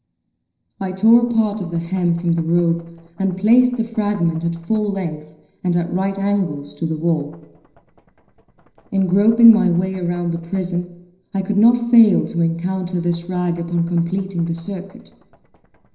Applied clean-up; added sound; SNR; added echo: neural separator model SepFormer DNS4.